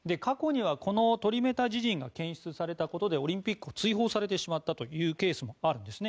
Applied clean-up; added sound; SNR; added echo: none; none; none; none.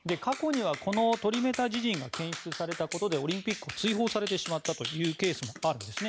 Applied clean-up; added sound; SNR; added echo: none; Clapping; 10 dB; none.